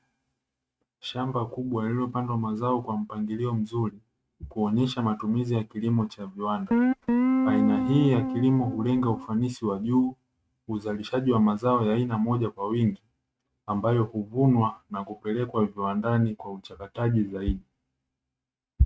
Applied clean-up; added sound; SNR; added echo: neural mask model RNNoise.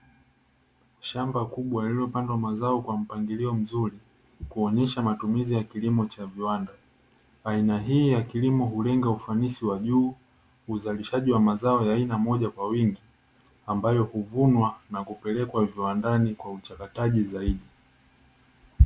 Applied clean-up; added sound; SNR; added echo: none; none; none; none.